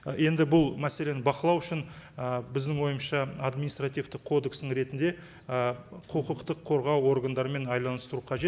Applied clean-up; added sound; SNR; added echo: none; none; none; none.